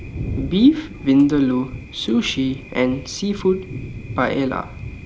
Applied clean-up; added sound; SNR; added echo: none; Thunder; 12 dB; none.